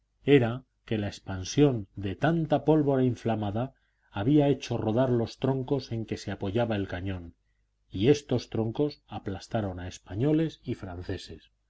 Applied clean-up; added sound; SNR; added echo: none; none; none; none.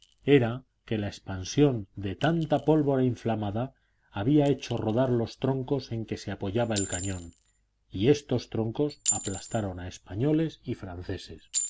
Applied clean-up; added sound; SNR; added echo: none; Chink, clink; 12 dB; none.